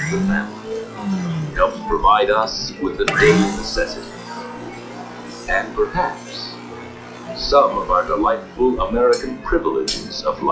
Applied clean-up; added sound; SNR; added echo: classical method log-MMSE.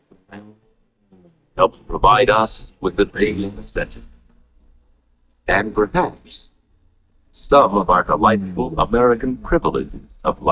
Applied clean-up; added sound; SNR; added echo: neural mask model DeepFilterNet 3.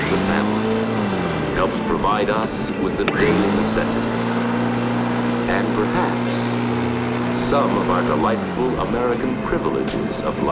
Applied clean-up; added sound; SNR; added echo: none; Engine; -2 dB; none.